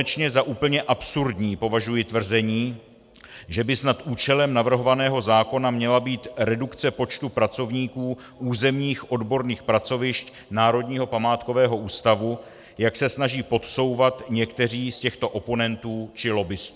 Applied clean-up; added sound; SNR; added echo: none; none; none; none.